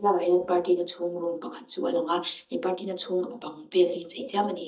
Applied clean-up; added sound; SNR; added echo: neural mask model DeepFilterNet 3.